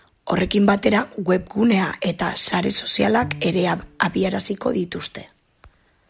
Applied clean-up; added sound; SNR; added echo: none; Bowed string instrument; 18 dB; none.